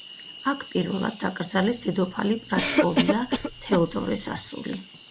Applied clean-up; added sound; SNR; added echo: none; Cough + Cricket / Frog; -2 dB; none.